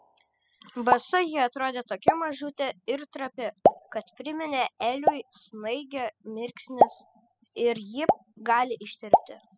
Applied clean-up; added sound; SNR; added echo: classical method spectral subtraction.